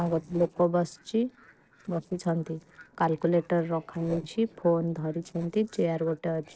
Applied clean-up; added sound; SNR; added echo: neural separator model SepFormer DNS4.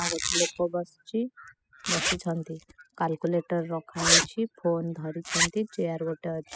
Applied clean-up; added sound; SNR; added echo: classical method spectral subtraction.